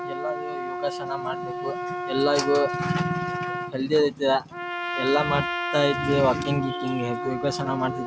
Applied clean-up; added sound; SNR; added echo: none; Trumpet; 5 dB; none.